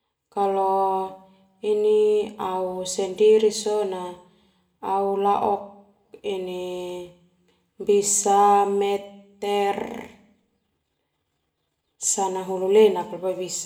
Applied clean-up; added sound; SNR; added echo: none; none; none; reverberation time 0.6 s.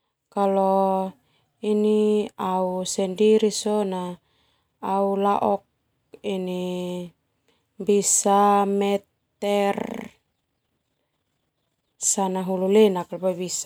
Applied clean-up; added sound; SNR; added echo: none; none; none; none.